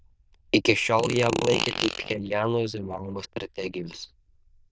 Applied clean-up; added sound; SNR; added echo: neural diffusion model UNIVERSE++.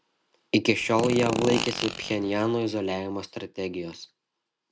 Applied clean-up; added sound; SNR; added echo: none; Fart; 4 dB; none.